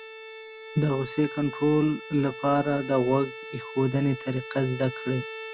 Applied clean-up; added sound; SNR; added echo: none; Bowed string instrument; 13 dB; none.